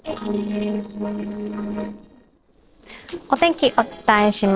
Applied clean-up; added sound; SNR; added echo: neural separator model SepFormer DNS4.